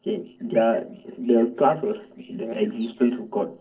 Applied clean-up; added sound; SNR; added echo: neural separator model SepFormer DNS4.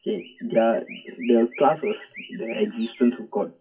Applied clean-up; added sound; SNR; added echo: classical method WPE with log-MMSE.